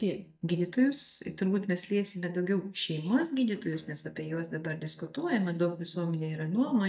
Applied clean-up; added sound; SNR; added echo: neural mask model DeepFilterNet 3.